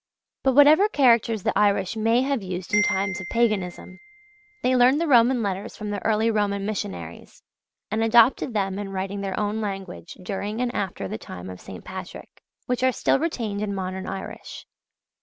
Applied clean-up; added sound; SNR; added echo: none; Marimba, xylophone; 10 dB; none.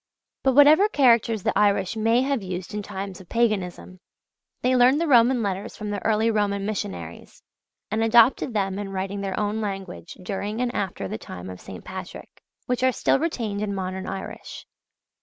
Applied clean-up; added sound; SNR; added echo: none; none; none; none.